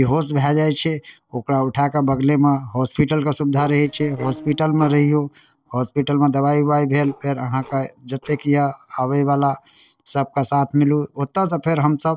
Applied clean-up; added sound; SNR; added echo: neural separator model SepFormer DNS4.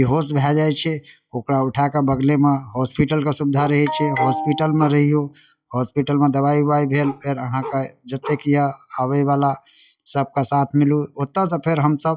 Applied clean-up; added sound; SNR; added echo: classical method log-MMSE.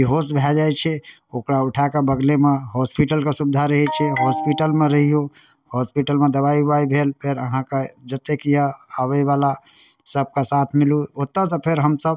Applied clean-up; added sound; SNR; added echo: none; none; none; none.